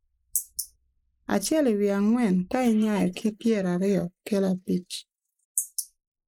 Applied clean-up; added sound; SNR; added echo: neural mask model Resemble Enhance denoiser.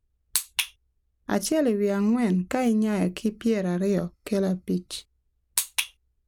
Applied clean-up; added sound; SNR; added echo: none; none; none; none.